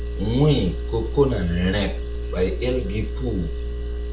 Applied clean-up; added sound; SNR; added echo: none; Engine; 3 dB; none.